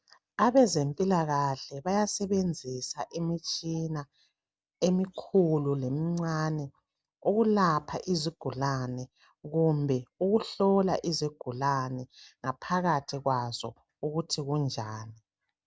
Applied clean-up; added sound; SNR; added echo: none; none; none; none.